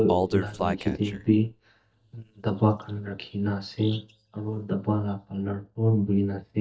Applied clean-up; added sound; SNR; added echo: neural mask model DeepFilterNet 3.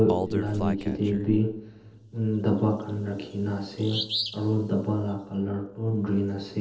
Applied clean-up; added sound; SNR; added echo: none; Bird vocalization, bird call, bird song; 11 dB; reverberation time 0.8 s.